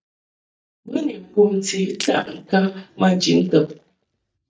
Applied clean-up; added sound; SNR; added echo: neural mask model DeepFilterNet 3.